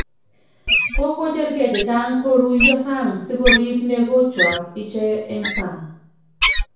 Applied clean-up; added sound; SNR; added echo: none; Wild animals; 2 dB; reverberation time 0.6 s.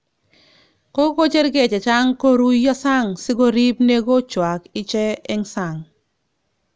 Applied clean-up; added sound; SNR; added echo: none; none; none; none.